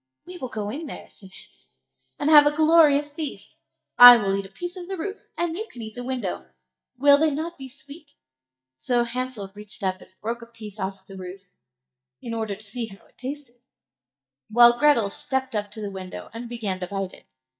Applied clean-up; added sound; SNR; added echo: neural mask model DeepFilterNet 3.